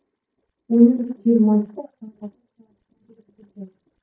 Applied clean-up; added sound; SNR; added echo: neural mask model DeepFilterNet 3.